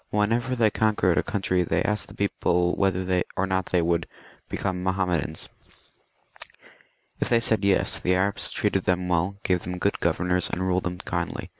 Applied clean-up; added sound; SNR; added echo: none; none; none; none.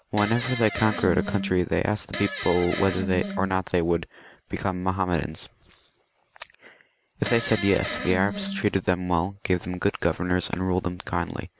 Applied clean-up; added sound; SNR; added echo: none; Fart; 6 dB; none.